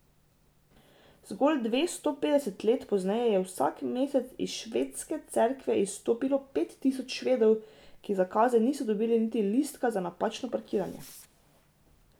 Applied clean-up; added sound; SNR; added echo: none; none; none; none.